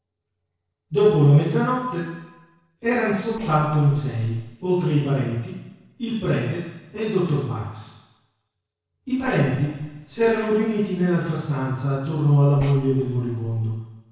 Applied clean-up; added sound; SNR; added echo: neural separator model SepFormer DNS4.